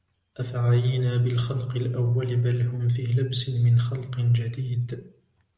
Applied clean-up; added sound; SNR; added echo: none; none; none; none.